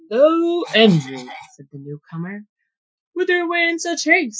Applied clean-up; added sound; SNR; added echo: classical method Wiener filter.